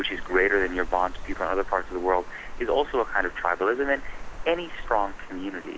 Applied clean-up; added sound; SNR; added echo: none; Water; 8 dB; none.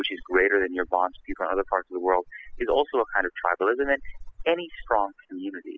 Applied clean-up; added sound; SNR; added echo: classical method spectral subtraction.